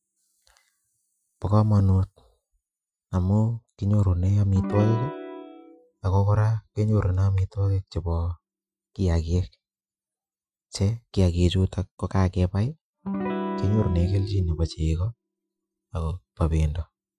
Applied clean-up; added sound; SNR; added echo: classical method Wiener filter.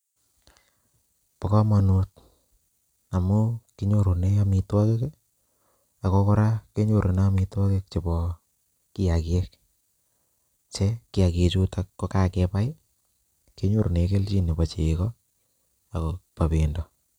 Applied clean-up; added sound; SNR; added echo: none; none; none; none.